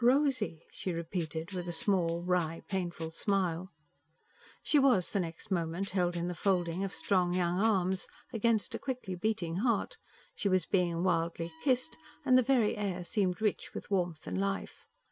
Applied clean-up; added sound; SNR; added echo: none; Rattle (instrument) + Glass; 17 dB; none.